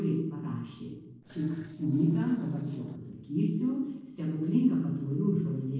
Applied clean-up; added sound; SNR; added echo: neural separator model SepFormer DNS4.